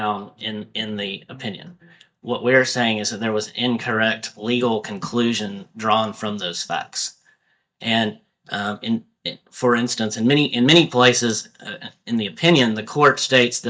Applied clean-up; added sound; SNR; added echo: neural mask model DeepFilterNet 3.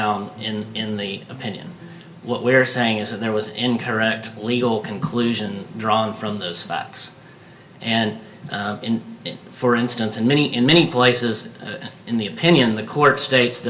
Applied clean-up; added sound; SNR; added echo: none; Bass guitar; 20 dB; reverberation time 0.8 s.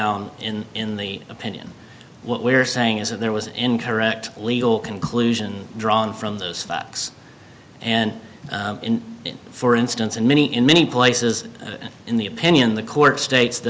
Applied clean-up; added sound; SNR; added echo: none; none; none; none.